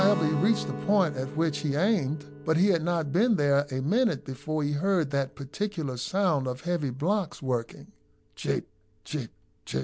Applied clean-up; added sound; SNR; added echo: none; Guitar; 12 dB; none.